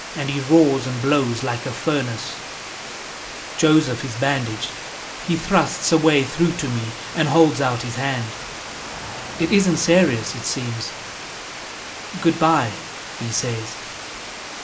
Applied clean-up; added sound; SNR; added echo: none; Water; 11 dB; reverberation time 0.2 s.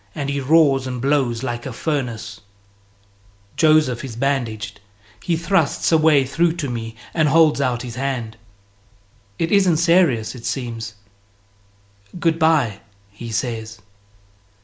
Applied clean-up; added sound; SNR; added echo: none; none; none; none.